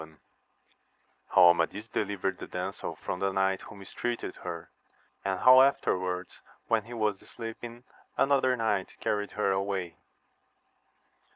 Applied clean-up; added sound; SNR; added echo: none; none; none; none.